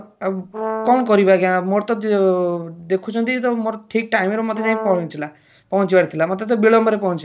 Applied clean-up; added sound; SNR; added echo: none; Brass instrument; 9 dB; none.